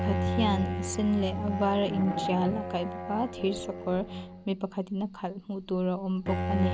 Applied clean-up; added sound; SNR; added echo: none; Bowed string instrument; 4 dB; none.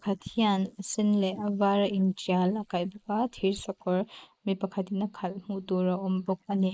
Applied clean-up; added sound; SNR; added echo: neural mask model Resemble Enhance denoiser.